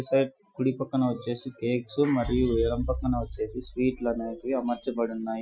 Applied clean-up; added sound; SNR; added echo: classical method Wiener filter.